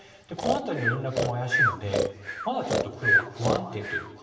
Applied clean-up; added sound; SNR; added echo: none; Breathing; -4 dB; reverberation time 1.3 s.